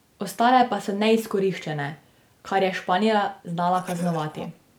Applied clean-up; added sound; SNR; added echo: none; Cough; 16 dB; none.